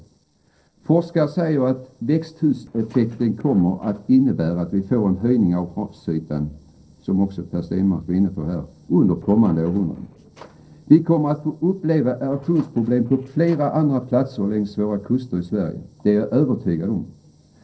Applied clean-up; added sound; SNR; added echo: neural separator model SepFormer DNS4.